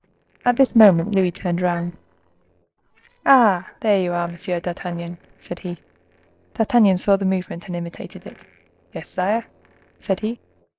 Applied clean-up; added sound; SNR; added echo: neural separator model SepFormer DNS4.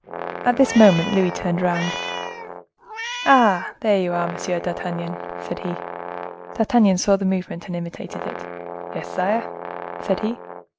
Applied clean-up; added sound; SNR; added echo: none; Meow + Brass instrument; 10 dB; none.